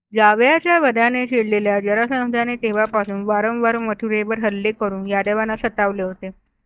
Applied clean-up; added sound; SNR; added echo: neural mask model DeepFilterNet 3.